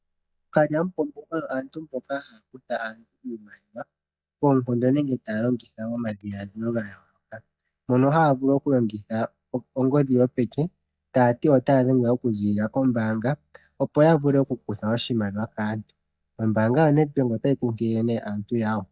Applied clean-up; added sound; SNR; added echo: neural mask model DeepFilterNet 3.